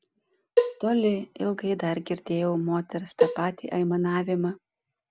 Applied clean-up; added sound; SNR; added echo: none; Cowbell; 2 dB; none.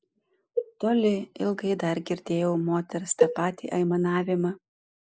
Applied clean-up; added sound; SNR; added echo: neural mask model Resemble Enhance denoiser.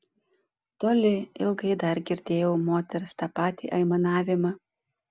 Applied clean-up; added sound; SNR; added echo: none; none; none; none.